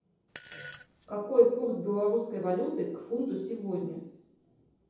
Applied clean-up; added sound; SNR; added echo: none; Fart; 16 dB; reverberation time 0.9 s.